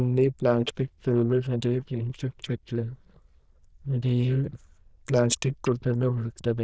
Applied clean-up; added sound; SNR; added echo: neural diffusion model UNIVERSE++.